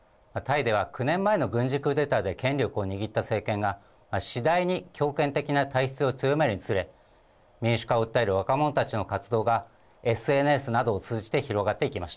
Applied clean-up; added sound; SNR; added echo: none; none; none; none.